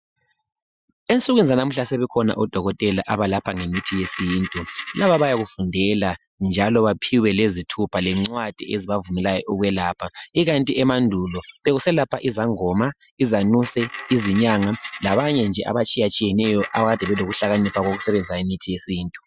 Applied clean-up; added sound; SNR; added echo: classical method Wiener filter.